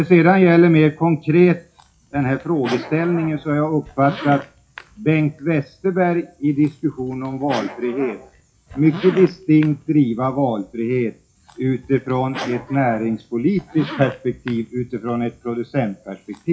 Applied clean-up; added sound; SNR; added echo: classical method WPE with log-MMSE.